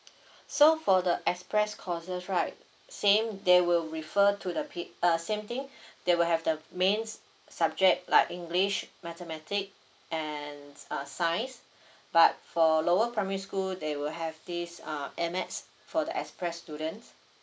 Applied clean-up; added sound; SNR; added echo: none; none; none; none.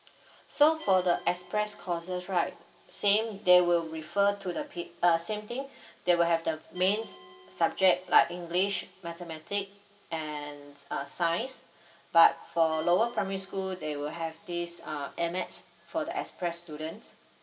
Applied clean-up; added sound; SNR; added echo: none; Glass; 16 dB; reverberation time 0.3 s.